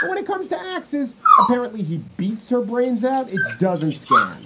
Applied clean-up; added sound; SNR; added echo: none; Dog; -1 dB; reverberation time 0.3 s.